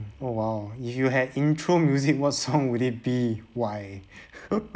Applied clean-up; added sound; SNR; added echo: none; none; none; none.